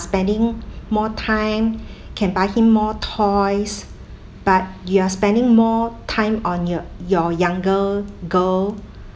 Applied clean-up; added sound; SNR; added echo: none; none; none; none.